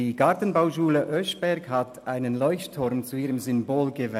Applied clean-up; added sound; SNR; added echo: none; none; none; none.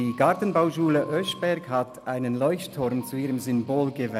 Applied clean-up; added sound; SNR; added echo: none; Piano + Strum; 20 dB; none.